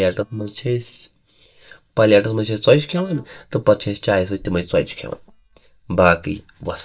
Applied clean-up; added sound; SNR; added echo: neural mask model DeepFilterNet 3.